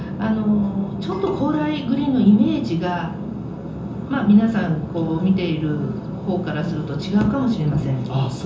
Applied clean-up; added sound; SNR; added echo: none; none; none; reverberation time 0.6 s.